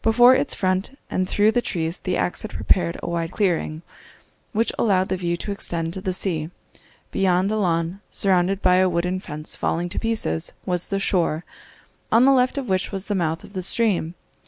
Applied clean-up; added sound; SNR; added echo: none; none; none; none.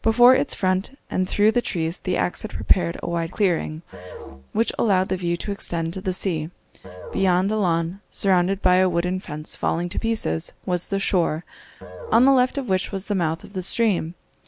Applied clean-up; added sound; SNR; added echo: none; Musical instrument; 19 dB; none.